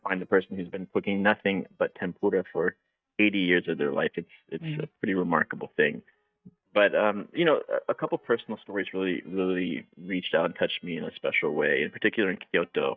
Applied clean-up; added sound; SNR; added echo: neural mask model DeepFilterNet 3.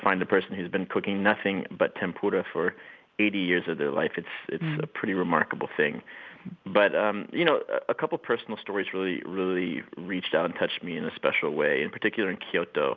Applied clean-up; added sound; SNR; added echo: none; none; none; none.